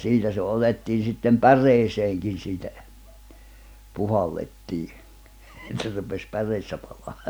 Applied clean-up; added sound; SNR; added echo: none; none; none; none.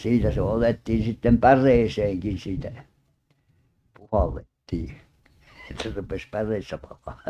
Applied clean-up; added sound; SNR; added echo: neural mask model RNNoise.